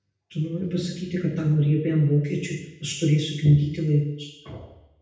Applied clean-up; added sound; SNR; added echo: none; none; none; reverberation time 0.8 s.